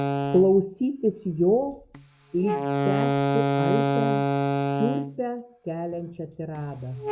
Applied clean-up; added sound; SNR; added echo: none; Wind instrument, woodwind instrument; 1 dB; none.